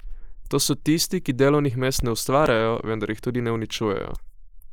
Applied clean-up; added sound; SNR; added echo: neural mask model Resemble Enhance denoiser.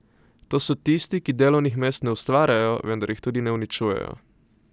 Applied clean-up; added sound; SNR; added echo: none; none; none; none.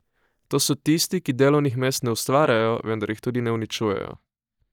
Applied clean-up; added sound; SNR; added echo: neural mask model DeepFilterNet 3.